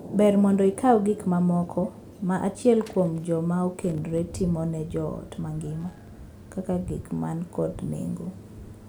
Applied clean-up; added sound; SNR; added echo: none; Thunder; 16 dB; none.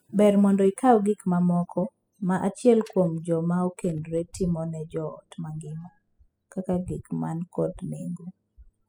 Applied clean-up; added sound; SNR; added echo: classical method spectral subtraction.